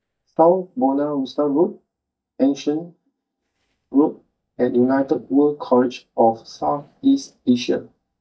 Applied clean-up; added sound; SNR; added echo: neural mask model DeepFilterNet 3.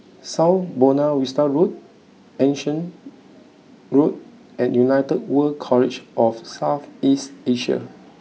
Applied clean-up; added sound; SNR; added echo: none; none; none; none.